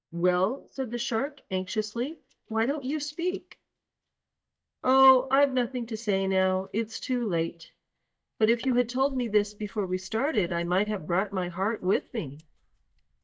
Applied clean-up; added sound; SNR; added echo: neural mask model DeepFilterNet 3.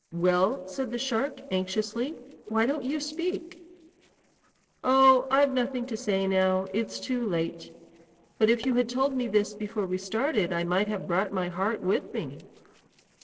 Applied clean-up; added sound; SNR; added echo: neural separator model SepFormer DNS4.